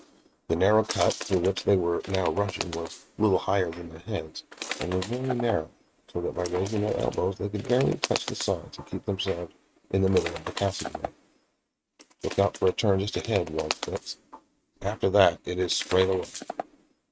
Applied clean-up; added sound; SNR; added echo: neural mask model RNNoise.